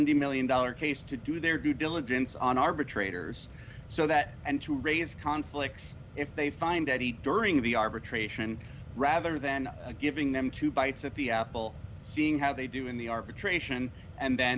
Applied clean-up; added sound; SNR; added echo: none; Mechanisms; 15 dB; none.